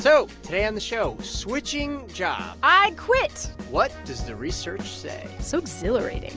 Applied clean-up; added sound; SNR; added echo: none; none; none; none.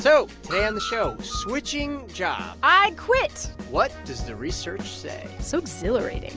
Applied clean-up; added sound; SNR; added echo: none; Screech; 9 dB; none.